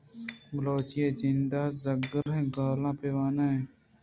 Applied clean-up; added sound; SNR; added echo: none; Shatter + Brass instrument; 17 dB; none.